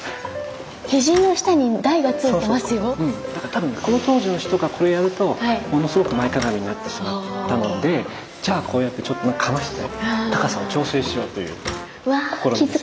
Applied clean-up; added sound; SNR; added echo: none; Slam; 20 dB; none.